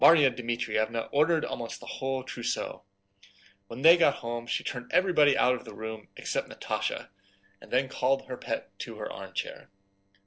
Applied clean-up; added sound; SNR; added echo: neural separator model SepFormer DNS4.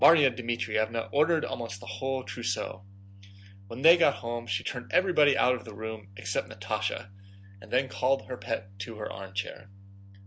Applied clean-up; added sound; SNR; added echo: none; Organ; 19 dB; none.